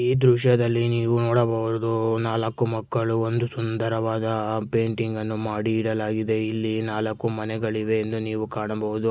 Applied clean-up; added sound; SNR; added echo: none; none; none; none.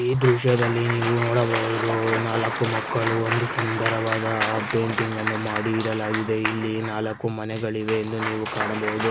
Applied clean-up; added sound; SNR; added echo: none; Applause / Cheering; 5 dB; none.